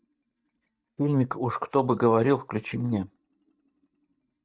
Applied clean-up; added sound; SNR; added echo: neural mask model DeepFilterNet 3.